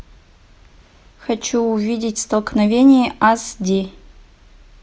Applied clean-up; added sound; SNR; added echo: none; none; none; none.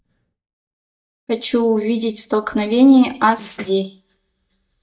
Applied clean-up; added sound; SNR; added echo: neural mask model DeepFilterNet 3.